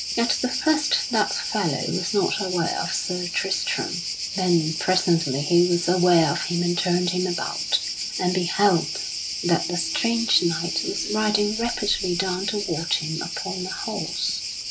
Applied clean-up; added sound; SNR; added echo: none; Cricket; 5 dB; none.